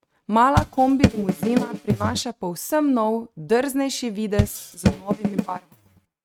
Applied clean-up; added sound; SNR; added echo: neural mask model RNNoise.